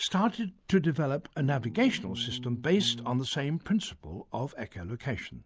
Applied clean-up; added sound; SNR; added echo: none; Bass guitar; 12 dB; none.